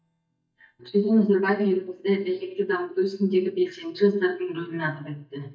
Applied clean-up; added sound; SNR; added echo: neural mask model DeepFilterNet 3.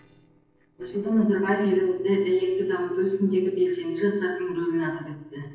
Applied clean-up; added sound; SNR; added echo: neural separator model SepFormer DNS4.